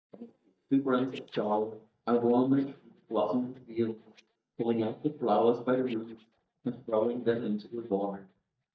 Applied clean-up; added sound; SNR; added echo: neural mask model DeepFilterNet 3.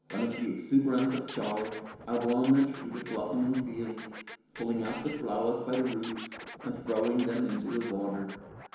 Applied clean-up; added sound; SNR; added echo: none; Scratching (performance technique); 15 dB; reverberation time 1.0 s.